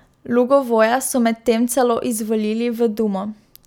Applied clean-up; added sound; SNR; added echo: none; none; none; none.